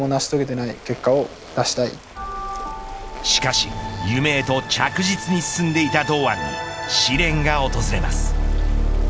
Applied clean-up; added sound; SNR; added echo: none; Ocean + Fart; 19 dB; none.